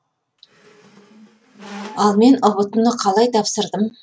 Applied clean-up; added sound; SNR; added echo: none; Squeak; 20 dB; none.